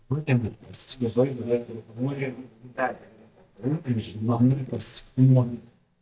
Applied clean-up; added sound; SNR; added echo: neural mask model DeepFilterNet 3.